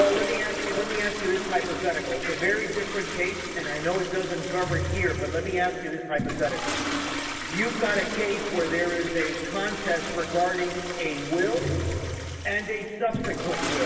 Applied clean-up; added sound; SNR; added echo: none; Toilet flush; 5 dB; reverberation time 2.6 s.